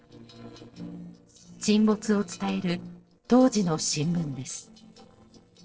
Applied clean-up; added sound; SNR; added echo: neural separator model SepFormer DNS4.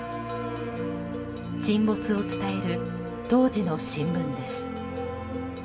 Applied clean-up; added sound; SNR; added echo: none; Bell; 11 dB; reverberation time 0.3 s.